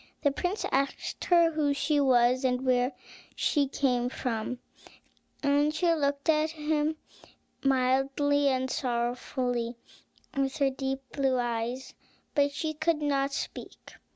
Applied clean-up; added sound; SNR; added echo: none; none; none; none.